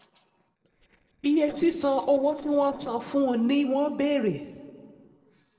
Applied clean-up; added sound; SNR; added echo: neural separator model SepFormer DNS4.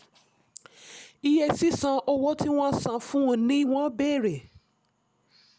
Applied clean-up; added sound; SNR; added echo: none; none; none; none.